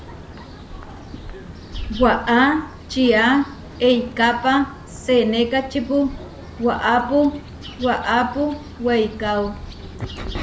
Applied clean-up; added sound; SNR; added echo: none; Bird vocalization, bird call, bird song; 13 dB; none.